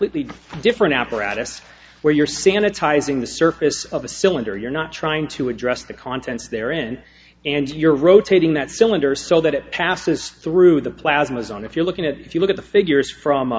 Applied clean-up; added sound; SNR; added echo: none; none; none; none.